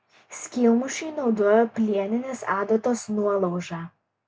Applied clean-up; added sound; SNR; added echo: none; none; none; none.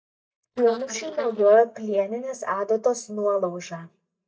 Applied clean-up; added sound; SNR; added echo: neural mask model DeepFilterNet 3.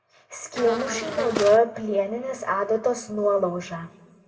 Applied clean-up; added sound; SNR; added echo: none; Buzz; 6 dB; reverberation time 0.9 s.